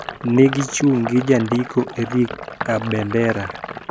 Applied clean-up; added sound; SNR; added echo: none; Sink (filling or washing); 11 dB; none.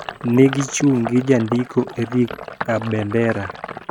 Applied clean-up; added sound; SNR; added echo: neural mask model RNNoise.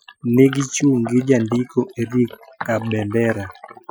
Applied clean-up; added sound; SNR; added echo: classical method Wiener filter.